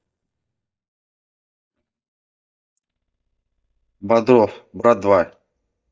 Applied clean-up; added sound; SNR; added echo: neural mask model DeepFilterNet 3.